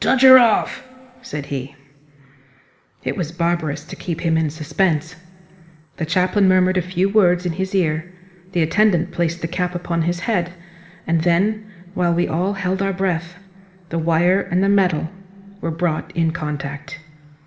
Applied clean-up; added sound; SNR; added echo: none; none; none; reverberation time 3.0 s.